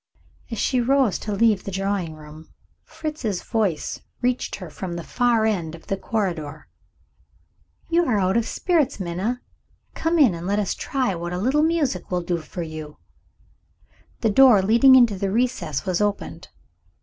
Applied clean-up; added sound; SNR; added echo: none; none; none; none.